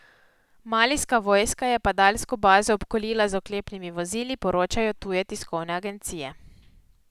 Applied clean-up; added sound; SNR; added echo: none; none; none; none.